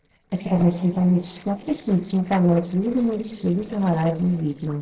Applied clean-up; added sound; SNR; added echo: neural separator model SepFormer DNS4.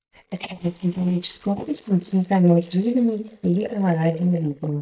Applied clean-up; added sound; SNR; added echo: neural mask model DeepFilterNet 3.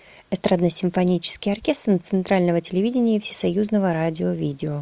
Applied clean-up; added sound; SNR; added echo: none; none; none; none.